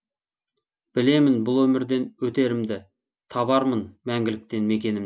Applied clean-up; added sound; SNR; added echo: none; none; none; none.